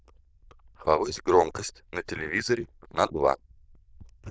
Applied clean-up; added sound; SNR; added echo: neural diffusion model UNIVERSE++.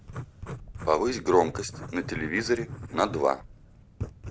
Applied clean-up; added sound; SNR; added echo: none; Writing; 11 dB; none.